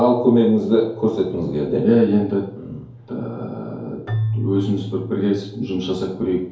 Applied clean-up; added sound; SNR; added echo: none; Keyboard (musical); 11 dB; reverberation time 2.4 s.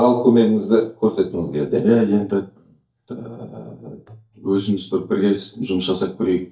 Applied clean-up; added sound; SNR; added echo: neural mask model DeepFilterNet 3.